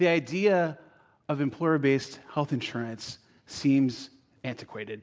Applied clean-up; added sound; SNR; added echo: none; none; none; none.